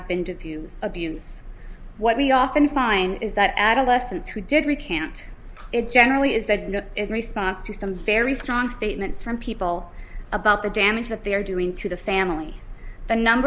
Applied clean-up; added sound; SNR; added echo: none; none; none; none.